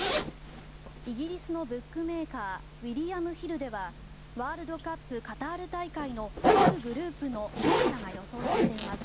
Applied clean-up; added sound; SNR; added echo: none; Zipper (clothing); -4 dB; none.